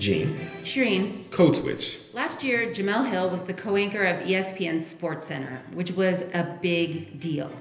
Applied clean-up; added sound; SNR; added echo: none; none; none; reverberation time 1.4 s.